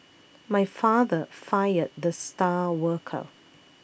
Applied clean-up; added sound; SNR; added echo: none; none; none; none.